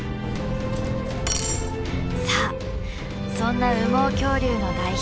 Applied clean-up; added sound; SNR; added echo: none; Cutlery, silverware; 6 dB; none.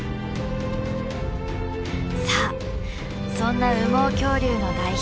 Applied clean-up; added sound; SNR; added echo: none; none; none; none.